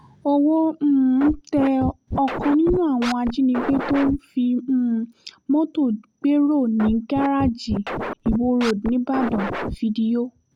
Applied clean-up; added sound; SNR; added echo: none; Scratching (performance technique); 8 dB; none.